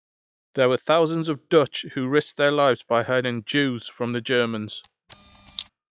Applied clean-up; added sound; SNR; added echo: classical method log-MMSE.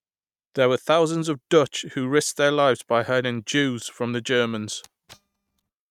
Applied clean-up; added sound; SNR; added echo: neural mask model RNNoise.